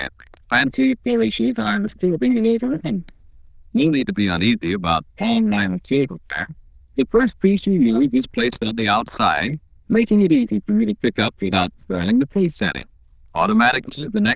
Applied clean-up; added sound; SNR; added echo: neural diffusion model UNIVERSE++.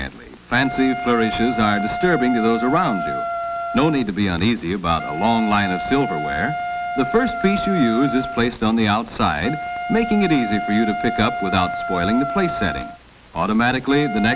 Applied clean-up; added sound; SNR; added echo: none; Wind instrument, woodwind instrument; 7 dB; none.